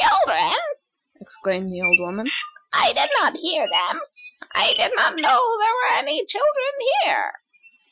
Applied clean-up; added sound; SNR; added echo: classical method Wiener filter.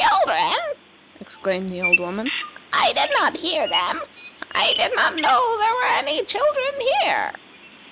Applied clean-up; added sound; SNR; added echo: none; Bird vocalization, bird call, bird song; 9 dB; none.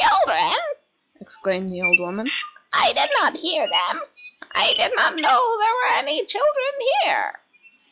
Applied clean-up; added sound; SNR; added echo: classical method log-MMSE.